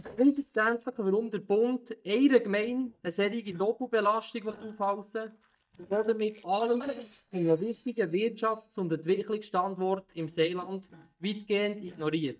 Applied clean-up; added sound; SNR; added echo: neural mask model DeepFilterNet 3.